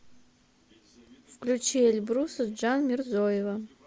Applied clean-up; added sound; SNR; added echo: none; none; none; none.